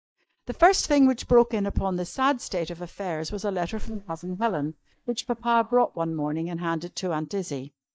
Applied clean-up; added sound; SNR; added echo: neural mask model DeepFilterNet 3.